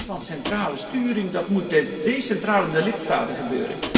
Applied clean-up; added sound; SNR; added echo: none; Hi-hat; 7 dB; reverberation time 2.7 s.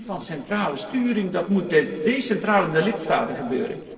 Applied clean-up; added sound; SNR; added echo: neural separator model SepFormer DNS4.